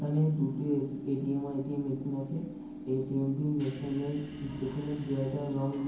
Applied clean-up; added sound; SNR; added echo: none; Subway, metro, underground / Train; 11 dB; reverberation time 0.9 s.